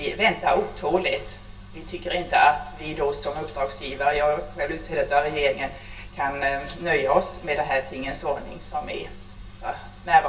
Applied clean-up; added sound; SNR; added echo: none; none; none; reverberation time 0.2 s.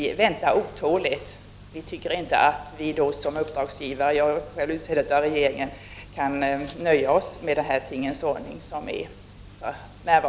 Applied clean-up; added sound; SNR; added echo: none; none; none; none.